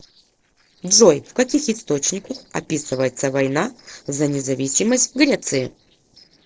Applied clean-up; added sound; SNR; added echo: neural separator model SepFormer DNS4.